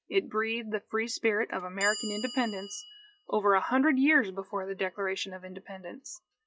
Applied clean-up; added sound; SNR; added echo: classical method log-MMSE.